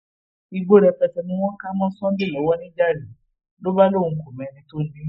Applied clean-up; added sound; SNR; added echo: neural mask model Resemble Enhance denoiser.